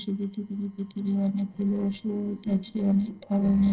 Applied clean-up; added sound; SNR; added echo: neural separator model SepFormer DNS4.